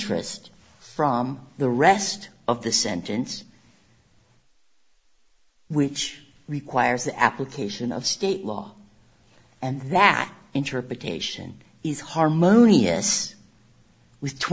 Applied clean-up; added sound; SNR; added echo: none; none; none; none.